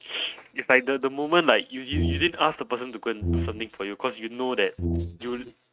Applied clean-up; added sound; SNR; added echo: neural mask model RNNoise.